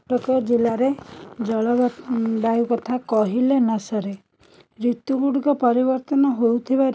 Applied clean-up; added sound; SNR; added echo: none; none; none; none.